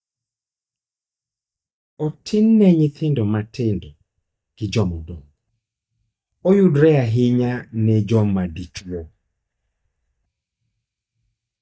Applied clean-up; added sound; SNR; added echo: neural mask model DeepFilterNet 3.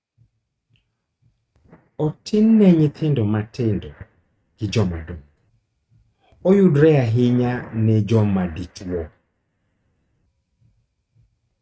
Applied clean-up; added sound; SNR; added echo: neural mask model RNNoise.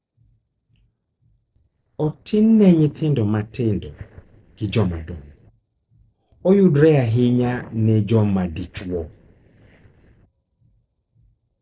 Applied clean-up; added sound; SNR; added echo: neural separator model SepFormer DNS4.